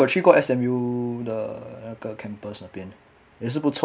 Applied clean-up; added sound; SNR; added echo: none; none; none; none.